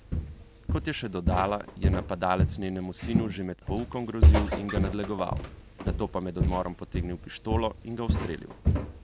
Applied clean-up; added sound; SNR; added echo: none; Walk, footsteps; -4 dB; none.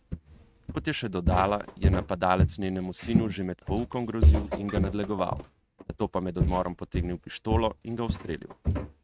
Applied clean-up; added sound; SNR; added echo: neural mask model RNNoise.